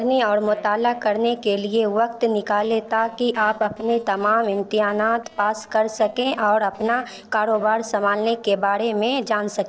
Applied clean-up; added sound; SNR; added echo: neural separator model SepFormer DNS4.